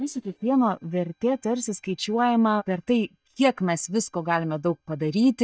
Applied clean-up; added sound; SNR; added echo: neural mask model DeepFilterNet 3.